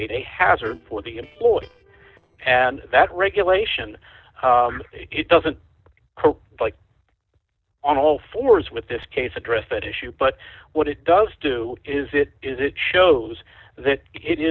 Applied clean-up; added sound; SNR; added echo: neural separator model SepFormer DNS4.